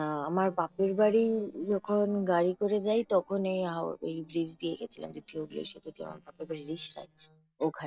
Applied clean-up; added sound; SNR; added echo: neural separator model SepFormer DNS4.